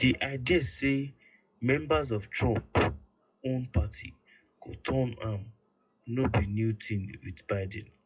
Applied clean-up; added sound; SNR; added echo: classical method WPE with log-MMSE.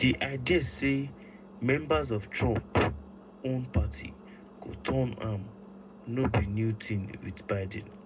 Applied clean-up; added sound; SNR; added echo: none; Engine; 18 dB; reverberation time 0.2 s.